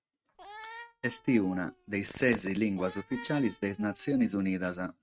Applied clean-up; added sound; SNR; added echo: neural mask model RNNoise.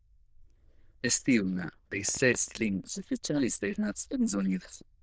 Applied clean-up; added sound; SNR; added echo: neural diffusion model UNIVERSE++.